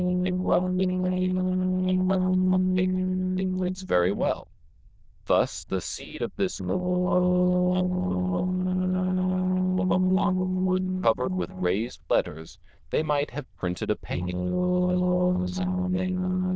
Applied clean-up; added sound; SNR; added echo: neural diffusion model UNIVERSE++.